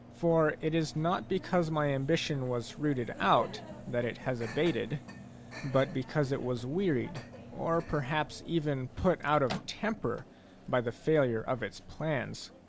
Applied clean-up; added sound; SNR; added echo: none; Microwave oven; 16 dB; none.